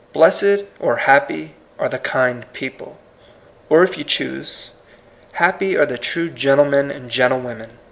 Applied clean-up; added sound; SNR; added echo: none; none; none; none.